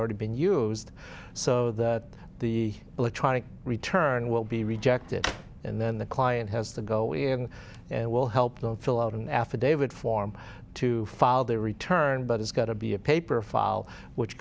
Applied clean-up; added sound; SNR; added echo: none; Drawer open or close; 14 dB; none.